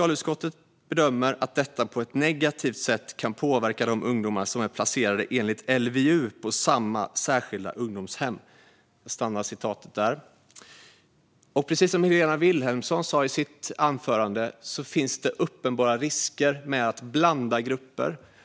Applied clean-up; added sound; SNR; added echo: none; none; none; none.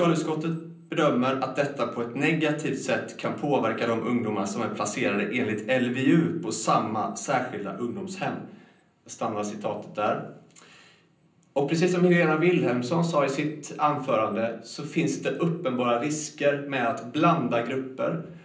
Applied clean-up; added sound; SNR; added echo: none; none; none; reverberation time 0.6 s.